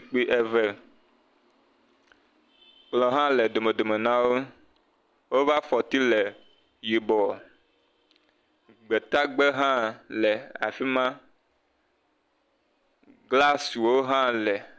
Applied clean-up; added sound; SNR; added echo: none; none; none; none.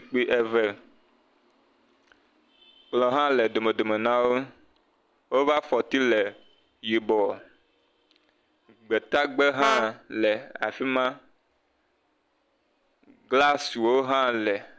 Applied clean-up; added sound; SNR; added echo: none; Brass instrument; 4 dB; none.